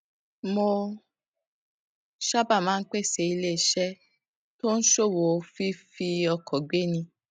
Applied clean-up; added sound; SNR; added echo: none; none; none; none.